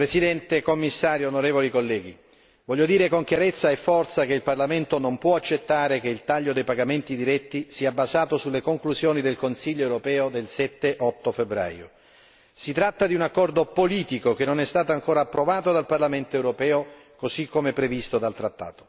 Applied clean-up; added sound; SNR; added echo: none; none; none; none.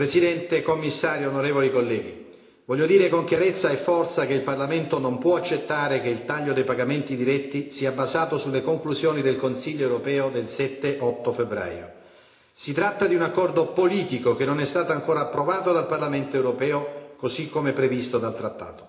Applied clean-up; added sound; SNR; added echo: none; none; none; reverberation time 0.8 s.